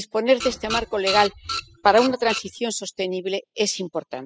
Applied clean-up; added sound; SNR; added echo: classical method spectral subtraction.